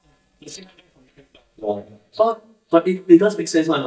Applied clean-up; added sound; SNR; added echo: neural mask model DeepFilterNet 3.